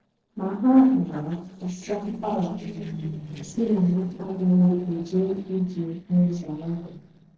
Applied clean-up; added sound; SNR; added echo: neural separator model SepFormer DNS4.